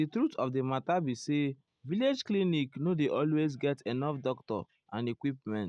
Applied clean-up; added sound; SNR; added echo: none; none; none; none.